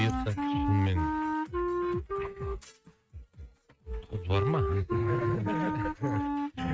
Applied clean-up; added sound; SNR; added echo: neural mask model RNNoise.